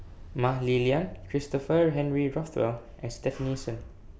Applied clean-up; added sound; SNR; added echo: none; Ocean; 16 dB; none.